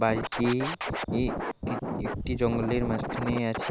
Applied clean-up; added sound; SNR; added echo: none; Scratching (performance technique); 3 dB; none.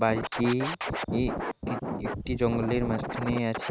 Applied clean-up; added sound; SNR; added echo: neural mask model RNNoise.